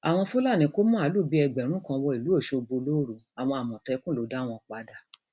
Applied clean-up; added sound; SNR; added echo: none; none; none; none.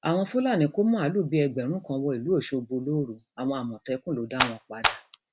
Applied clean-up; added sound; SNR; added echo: none; Clapping; 1 dB; none.